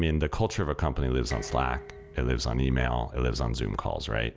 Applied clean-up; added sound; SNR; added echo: none; Dishes, pots, and pans; 18 dB; none.